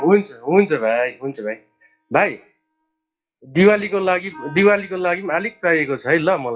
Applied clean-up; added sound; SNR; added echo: classical method WPE with log-MMSE.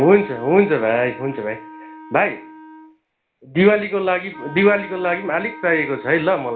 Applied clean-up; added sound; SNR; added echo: none; Wind instrument, woodwind instrument; 18 dB; reverberation time 0.4 s.